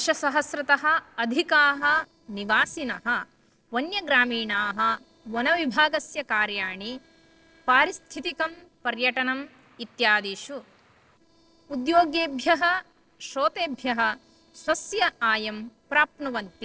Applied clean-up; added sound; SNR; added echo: neural separator model SepFormer DNS4.